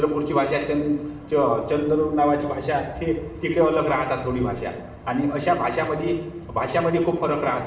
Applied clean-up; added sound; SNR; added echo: none; none; none; reverberation time 0.9 s.